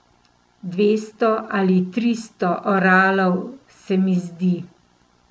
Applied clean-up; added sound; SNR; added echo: none; none; none; none.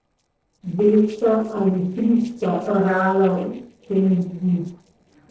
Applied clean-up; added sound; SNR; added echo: neural separator model SepFormer DNS4.